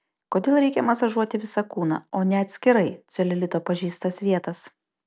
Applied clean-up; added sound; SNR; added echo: none; none; none; none.